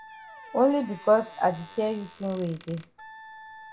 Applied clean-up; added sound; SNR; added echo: none; Squeak + Wind instrument, woodwind instrument; 19 dB; none.